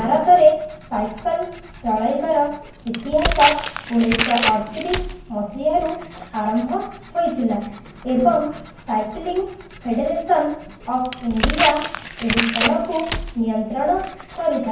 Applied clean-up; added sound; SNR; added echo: none; Tearing; 8 dB; reverberation time 0.9 s.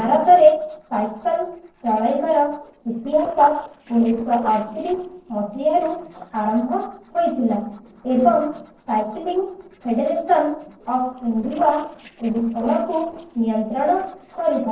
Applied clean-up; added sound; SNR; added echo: neural separator model SepFormer DNS4.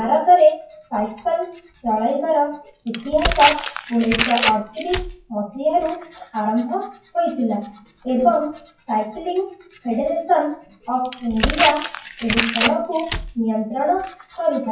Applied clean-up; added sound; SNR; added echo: classical method WPE with log-MMSE.